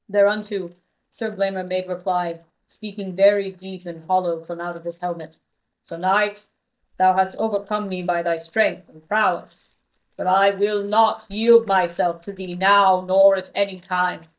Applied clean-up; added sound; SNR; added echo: neural mask model DeepFilterNet 3.